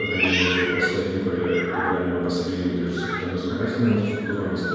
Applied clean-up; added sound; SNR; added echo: none; Meow; 5 dB; reverberation time 1.9 s.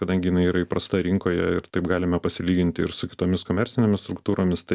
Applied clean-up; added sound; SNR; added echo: none; none; none; none.